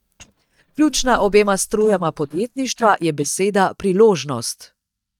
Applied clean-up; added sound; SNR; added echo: neural mask model DeepFilterNet 3.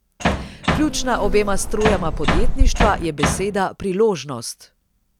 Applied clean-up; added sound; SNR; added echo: none; Insect + Bass drum; -4 dB; none.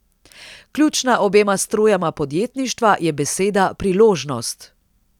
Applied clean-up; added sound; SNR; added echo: none; none; none; none.